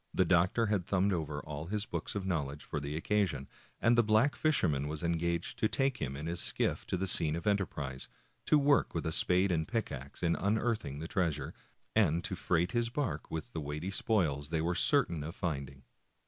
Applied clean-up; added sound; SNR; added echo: none; none; none; none.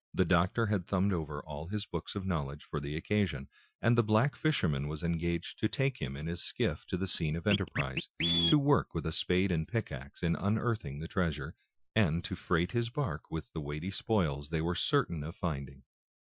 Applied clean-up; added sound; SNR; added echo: classical method Wiener filter.